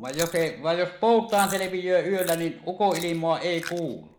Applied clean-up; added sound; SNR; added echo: neural mask model Resemble Enhance denoiser.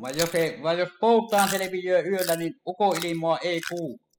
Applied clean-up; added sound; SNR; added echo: classical method spectral subtraction.